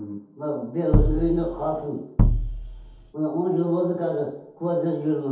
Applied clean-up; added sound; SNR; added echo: none; Bass drum; -4 dB; reverberation time 0.8 s.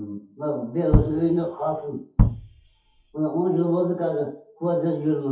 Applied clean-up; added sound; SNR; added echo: classical method WPE with log-MMSE.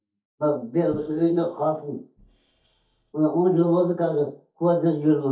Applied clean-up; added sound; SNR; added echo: neural mask model DeepFilterNet 3.